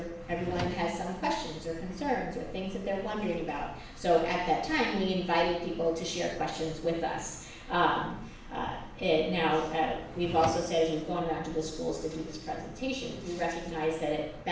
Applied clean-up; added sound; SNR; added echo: none; Drawer open or close; 11 dB; reverberation time 0.6 s.